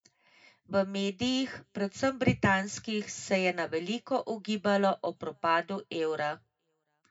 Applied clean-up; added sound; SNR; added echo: none; none; none; reverberation time 0.2 s.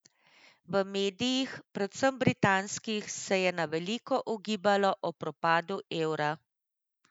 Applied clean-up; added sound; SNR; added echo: none; none; none; none.